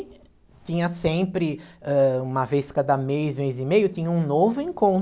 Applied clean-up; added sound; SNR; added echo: none; none; none; none.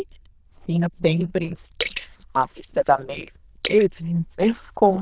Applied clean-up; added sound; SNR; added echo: neural diffusion model UNIVERSE++.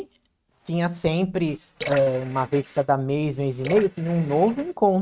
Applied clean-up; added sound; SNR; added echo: neural mask model RNNoise.